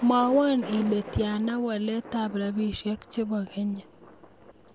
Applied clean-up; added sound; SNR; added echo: none; Thunder; 16 dB; none.